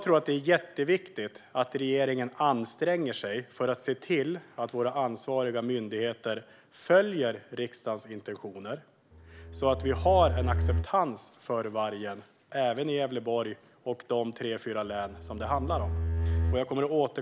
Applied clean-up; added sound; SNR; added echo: none; Bowed string instrument; 1 dB; none.